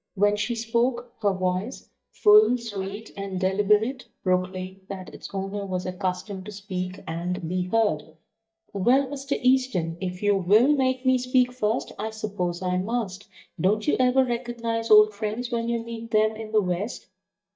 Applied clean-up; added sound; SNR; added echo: neural mask model DeepFilterNet 3.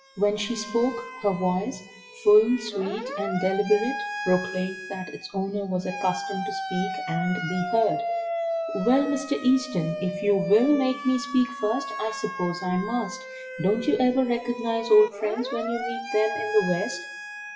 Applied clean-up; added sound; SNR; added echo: classical method WPE with log-MMSE.